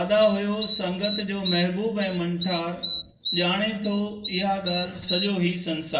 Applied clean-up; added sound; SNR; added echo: none; Bird vocalization, bird call, bird song; -1 dB; reverberation time 0.1 s.